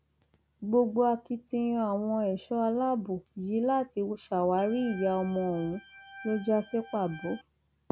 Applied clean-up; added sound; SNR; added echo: none; Organ; 18 dB; none.